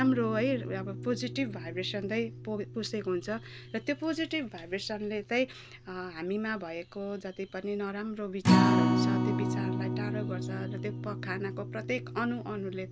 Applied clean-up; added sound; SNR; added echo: none; Acoustic guitar; -1 dB; none.